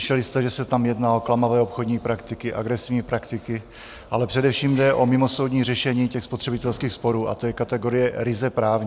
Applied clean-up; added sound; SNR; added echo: none; none; none; none.